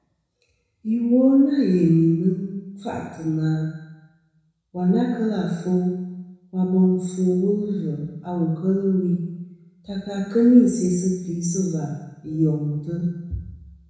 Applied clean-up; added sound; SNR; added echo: none; none; none; reverberation time 1.0 s.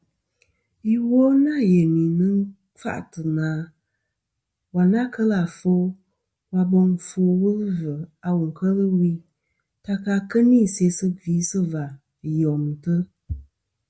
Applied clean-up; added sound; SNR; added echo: none; none; none; none.